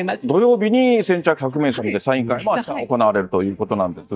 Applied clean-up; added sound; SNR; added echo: neural mask model DeepFilterNet 3.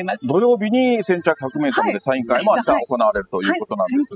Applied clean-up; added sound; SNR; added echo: classical method spectral subtraction.